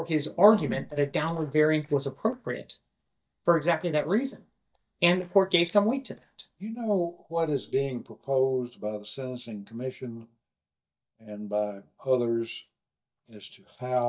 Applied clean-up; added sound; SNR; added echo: neural mask model DeepFilterNet 3.